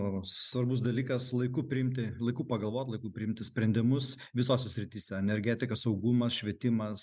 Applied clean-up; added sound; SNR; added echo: none; none; none; none.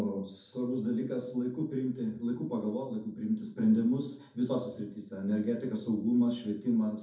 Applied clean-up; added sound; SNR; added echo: none; none; none; reverberation time 0.5 s.